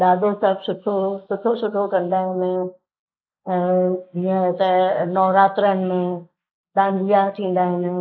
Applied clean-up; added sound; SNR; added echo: neural mask model Resemble Enhance denoiser.